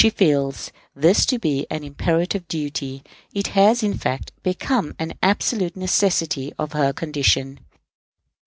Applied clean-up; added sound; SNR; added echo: none; none; none; none.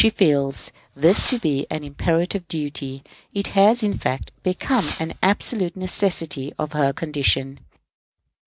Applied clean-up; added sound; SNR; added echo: none; Fireworks; 9 dB; none.